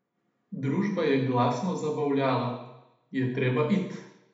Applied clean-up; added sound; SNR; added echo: none; none; none; reverberation time 0.8 s.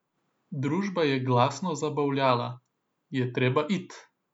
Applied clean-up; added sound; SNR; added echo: none; none; none; none.